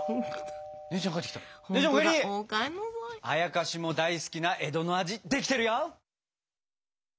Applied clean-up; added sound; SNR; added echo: none; none; none; none.